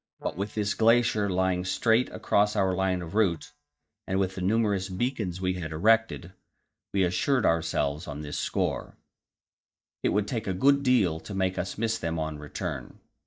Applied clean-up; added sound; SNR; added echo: neural mask model DeepFilterNet 3.